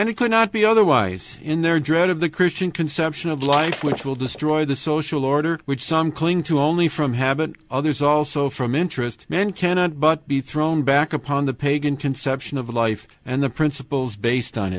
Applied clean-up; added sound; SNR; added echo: none; Shatter; 9 dB; none.